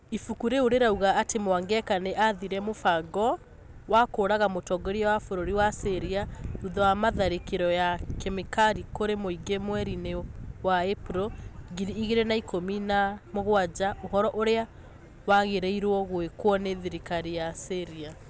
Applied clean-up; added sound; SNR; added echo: none; none; none; none.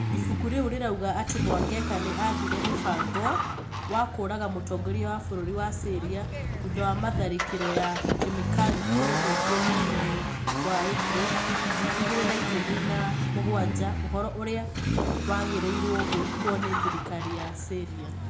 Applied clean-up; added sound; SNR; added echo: none; Accelerating, revving, vroom; -3 dB; reverberation time 0.4 s.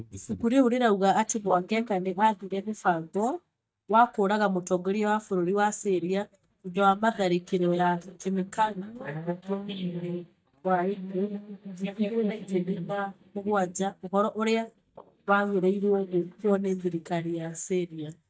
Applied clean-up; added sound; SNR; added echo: neural mask model DeepFilterNet 3.